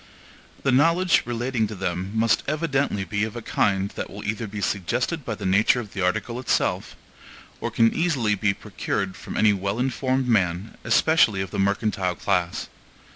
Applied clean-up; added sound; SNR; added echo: none; none; none; none.